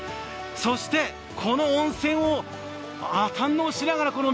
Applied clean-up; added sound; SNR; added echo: none; none; none; none.